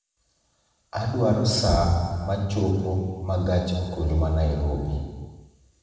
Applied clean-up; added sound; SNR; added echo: none; none; none; reverberation time 1.5 s.